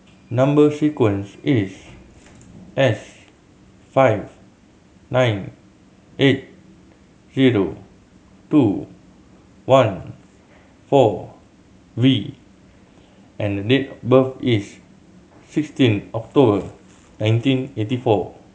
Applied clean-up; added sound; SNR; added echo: none; none; none; none.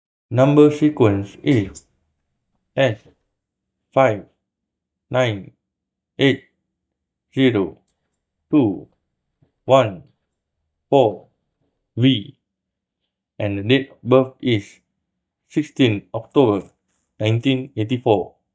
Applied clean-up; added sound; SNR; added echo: neural mask model DeepFilterNet 3.